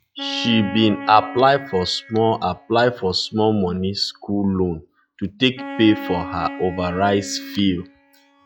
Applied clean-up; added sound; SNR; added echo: classical method log-MMSE.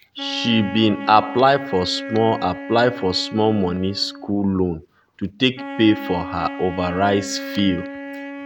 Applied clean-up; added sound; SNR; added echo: none; Wind instrument, woodwind instrument; 11 dB; none.